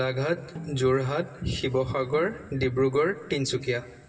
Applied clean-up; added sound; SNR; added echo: none; Snare drum; 19 dB; reverberation time 2.9 s.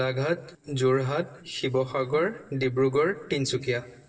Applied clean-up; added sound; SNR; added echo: neural separator model SepFormer DNS4.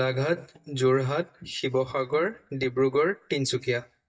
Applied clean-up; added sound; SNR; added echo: neural mask model DeepFilterNet 3.